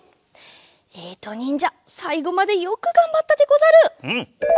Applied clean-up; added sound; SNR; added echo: none; none; none; none.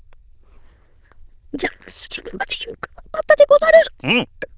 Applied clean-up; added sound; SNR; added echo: neural diffusion model UNIVERSE++.